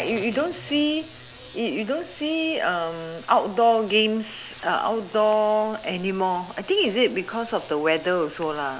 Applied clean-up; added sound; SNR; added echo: none; none; none; none.